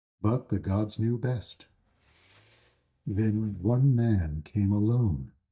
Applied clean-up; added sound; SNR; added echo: neural mask model DeepFilterNet 3.